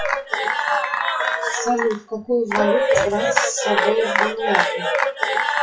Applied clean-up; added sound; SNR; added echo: classical method WPE with log-MMSE.